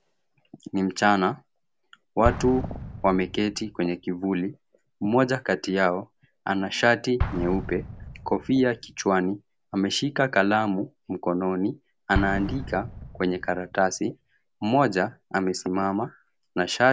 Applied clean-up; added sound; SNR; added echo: none; Explosion; 12 dB; none.